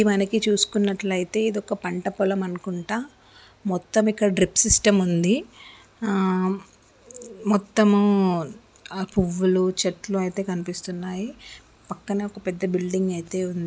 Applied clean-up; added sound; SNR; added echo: none; none; none; none.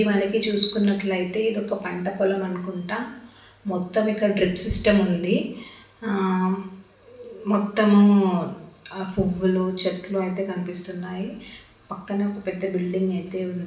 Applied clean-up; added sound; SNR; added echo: none; none; none; reverberation time 0.6 s.